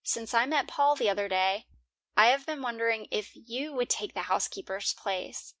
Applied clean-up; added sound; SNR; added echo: none; none; none; none.